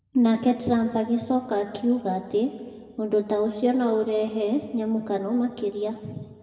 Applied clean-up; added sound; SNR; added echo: none; none; none; reverberation time 1.8 s.